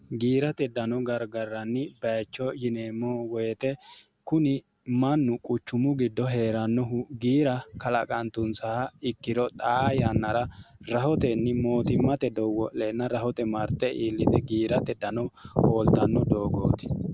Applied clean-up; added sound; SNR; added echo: none; none; none; none.